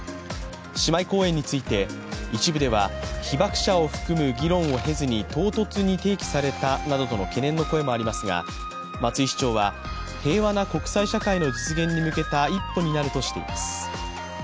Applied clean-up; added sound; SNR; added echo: none; none; none; none.